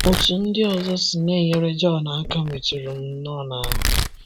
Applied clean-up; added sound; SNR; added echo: none; Domestic sounds, home sounds; 5 dB; none.